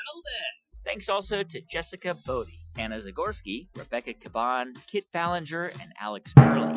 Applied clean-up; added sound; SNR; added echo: classical method Wiener filter.